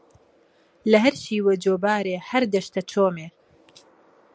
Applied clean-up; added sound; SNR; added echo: none; none; none; none.